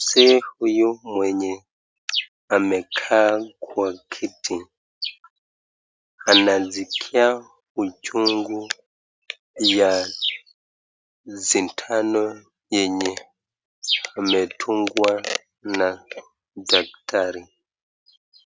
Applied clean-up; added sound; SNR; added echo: none; none; none; none.